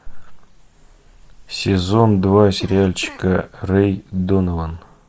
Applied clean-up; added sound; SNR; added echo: neural mask model Resemble Enhance denoiser.